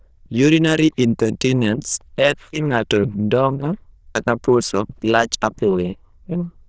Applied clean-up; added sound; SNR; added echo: neural diffusion model UNIVERSE++.